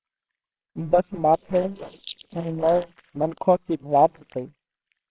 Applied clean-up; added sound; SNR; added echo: neural separator model SepFormer WHAMR!.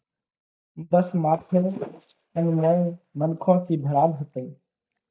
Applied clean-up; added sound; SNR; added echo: neural mask model DeepFilterNet 3.